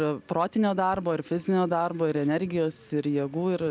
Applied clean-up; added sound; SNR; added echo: none; none; none; none.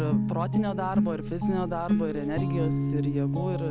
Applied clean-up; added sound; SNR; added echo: none; Guitar; -4 dB; none.